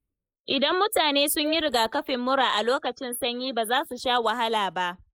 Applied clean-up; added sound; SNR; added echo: neural mask model Resemble Enhance denoiser.